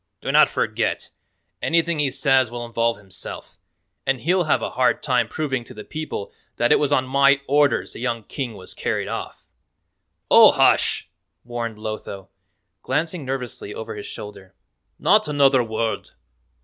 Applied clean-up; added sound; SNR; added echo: none; none; none; none.